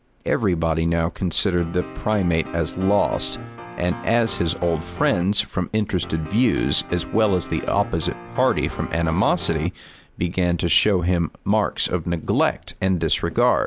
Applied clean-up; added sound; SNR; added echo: none; Piano; 13 dB; none.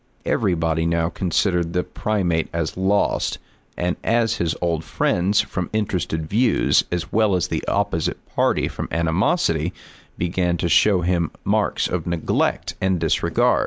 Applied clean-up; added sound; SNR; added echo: none; none; none; none.